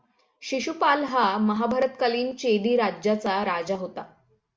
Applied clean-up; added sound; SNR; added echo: none; none; none; none.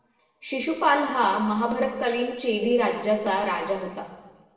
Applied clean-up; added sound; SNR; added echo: none; none; none; reverberation time 1.3 s.